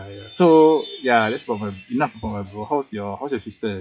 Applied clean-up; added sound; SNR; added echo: classical method WPE with log-MMSE.